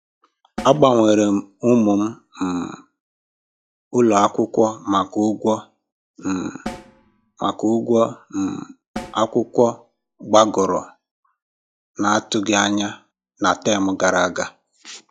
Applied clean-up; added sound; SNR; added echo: classical method log-MMSE.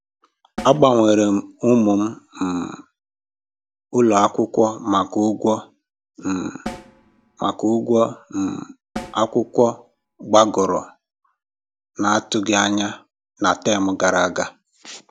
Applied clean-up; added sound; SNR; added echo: none; Snare drum; 19 dB; none.